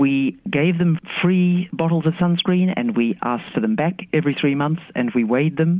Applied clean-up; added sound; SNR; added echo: none; none; none; none.